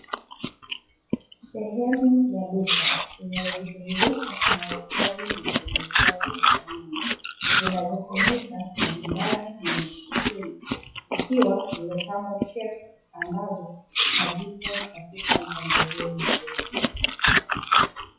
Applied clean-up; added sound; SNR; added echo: classical method WPE with log-MMSE.